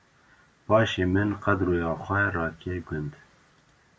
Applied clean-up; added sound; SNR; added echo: none; none; none; none.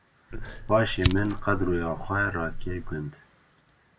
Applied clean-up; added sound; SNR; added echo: none; Fire; 2 dB; none.